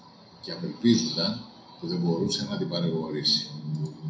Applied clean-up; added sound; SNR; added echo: none; none; none; reverberation time 0.4 s.